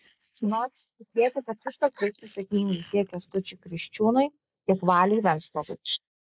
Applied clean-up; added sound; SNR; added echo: neural mask model Resemble Enhance denoiser.